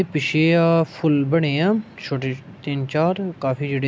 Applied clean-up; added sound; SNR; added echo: none; none; none; none.